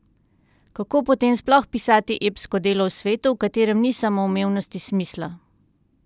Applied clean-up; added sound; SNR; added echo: none; none; none; none.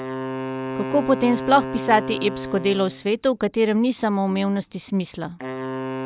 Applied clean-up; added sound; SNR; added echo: none; Wind instrument, woodwind instrument; 9 dB; none.